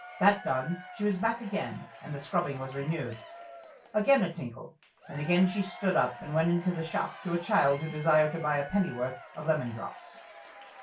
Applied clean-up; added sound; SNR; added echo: none; Applause / Crowd / Cheering; 17 dB; reverberation time 0.2 s.